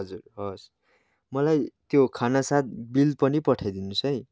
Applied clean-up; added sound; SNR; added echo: none; none; none; none.